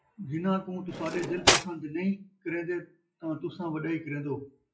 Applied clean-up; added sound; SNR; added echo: classical method WPE with log-MMSE.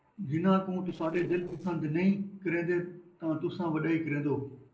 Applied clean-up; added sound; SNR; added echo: neural separator model SepFormer DNS4.